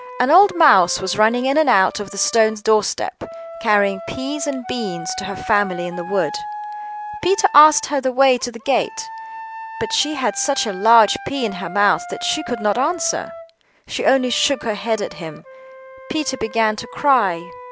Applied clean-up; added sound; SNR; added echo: none; Wind instrument, woodwind instrument; 14 dB; none.